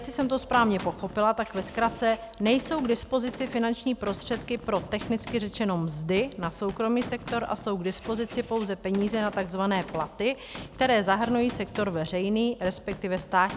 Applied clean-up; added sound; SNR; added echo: none; Gunshot, gunfire; 15 dB; none.